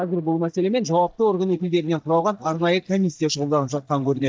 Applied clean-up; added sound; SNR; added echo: neural mask model DeepFilterNet 3.